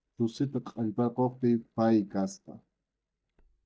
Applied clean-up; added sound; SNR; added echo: neural mask model DeepFilterNet 3.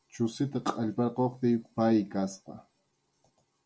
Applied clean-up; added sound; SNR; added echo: none; none; none; none.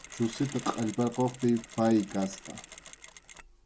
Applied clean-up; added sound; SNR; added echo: none; Mechanisms; 16 dB; none.